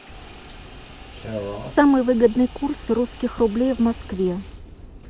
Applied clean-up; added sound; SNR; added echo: none; Bathtub (filling or washing) / Water tap, faucet; 15 dB; none.